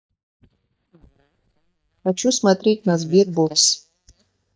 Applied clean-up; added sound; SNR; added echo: neural mask model DeepFilterNet 3.